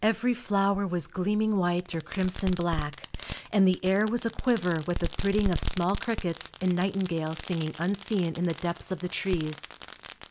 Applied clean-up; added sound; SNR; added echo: none; Fireworks; 9 dB; none.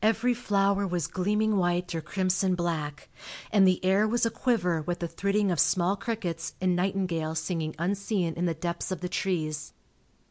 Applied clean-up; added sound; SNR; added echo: none; none; none; none.